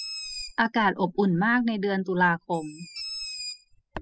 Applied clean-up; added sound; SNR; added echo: classical method spectral subtraction.